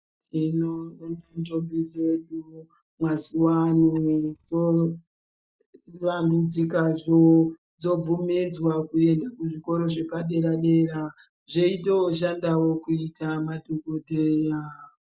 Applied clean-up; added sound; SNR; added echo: neural mask model DeepFilterNet 3.